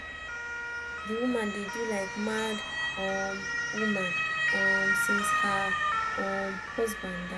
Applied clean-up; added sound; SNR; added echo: none; Motor vehicle (road) / Siren; -3 dB; none.